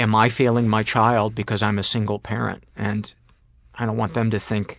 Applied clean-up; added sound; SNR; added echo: none; none; none; none.